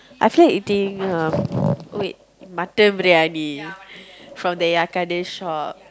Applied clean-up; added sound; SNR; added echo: none; none; none; none.